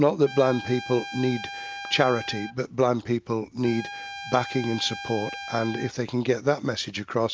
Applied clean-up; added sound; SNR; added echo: none; Trumpet; 12 dB; none.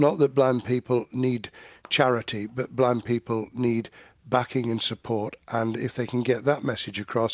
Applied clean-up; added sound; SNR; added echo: none; none; none; none.